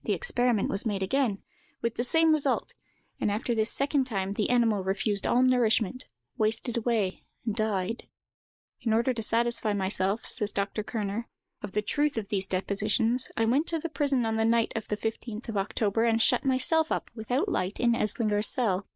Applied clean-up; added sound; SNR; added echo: neural mask model Resemble Enhance denoiser.